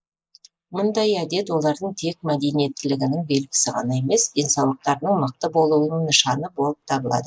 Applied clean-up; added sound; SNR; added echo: neural mask model Resemble Enhance denoiser.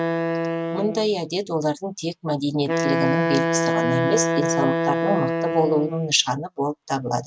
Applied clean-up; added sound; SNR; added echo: neural mask model RNNoise.